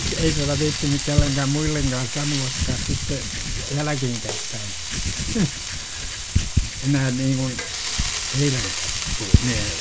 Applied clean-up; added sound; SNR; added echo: none; Frying (food) + Writing; -1 dB; none.